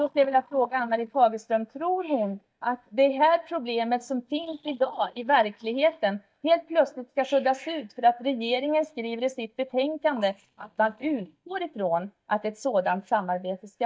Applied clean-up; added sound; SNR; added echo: neural mask model DeepFilterNet 3.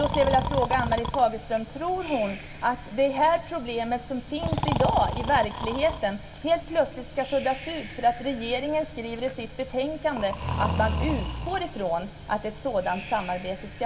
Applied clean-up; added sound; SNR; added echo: none; Breathing; 7 dB; reverberation time 1.0 s.